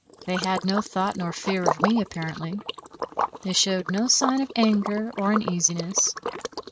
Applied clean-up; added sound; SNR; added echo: neural mask model RNNoise.